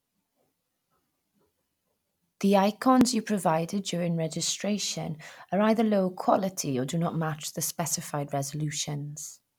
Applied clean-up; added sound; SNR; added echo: none; none; none; none.